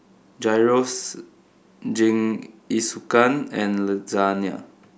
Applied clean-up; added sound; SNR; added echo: none; none; none; none.